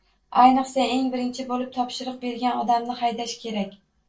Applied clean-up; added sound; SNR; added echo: neural separator model SepFormer DNS4.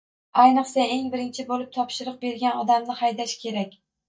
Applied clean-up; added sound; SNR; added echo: neural mask model DeepFilterNet 3.